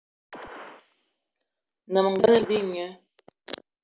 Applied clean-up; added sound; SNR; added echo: none; Gunshot, gunfire; 19 dB; none.